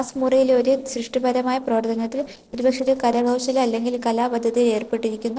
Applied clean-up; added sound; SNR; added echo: neural separator model SepFormer DNS4.